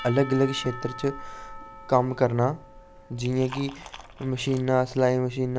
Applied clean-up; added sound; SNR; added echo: none; Church bell / Percussion + Liquid; 15 dB; none.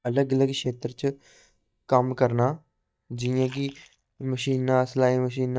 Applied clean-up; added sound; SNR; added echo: neural mask model DeepFilterNet 3.